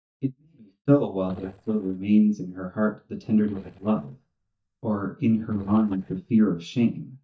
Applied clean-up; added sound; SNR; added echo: neural mask model DeepFilterNet 3.